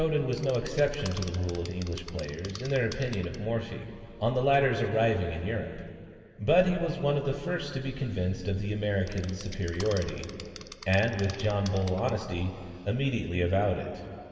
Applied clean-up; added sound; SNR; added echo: none; Insect; 17 dB; reverberation time 2.5 s.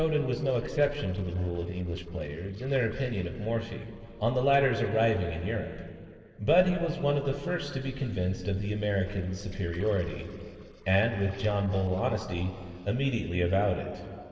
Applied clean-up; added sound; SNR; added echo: neural separator model SepFormer DNS4.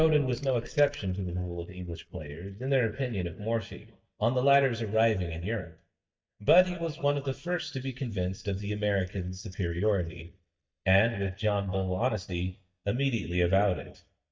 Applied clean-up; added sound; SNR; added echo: neural mask model DeepFilterNet 3.